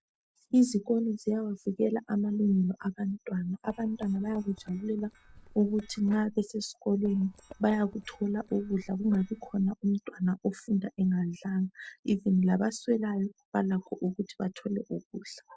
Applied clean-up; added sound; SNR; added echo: neural separator model SepFormer DNS4.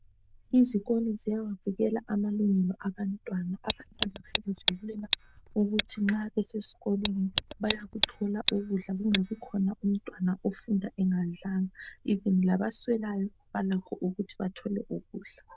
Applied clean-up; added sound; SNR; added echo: neural diffusion model UNIVERSE++.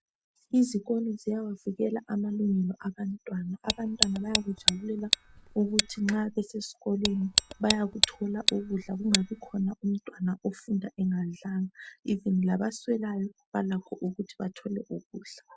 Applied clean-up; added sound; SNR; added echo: none; Tick; 0 dB; none.